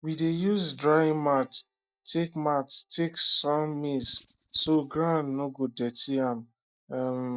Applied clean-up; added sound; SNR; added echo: neural mask model DeepFilterNet 3.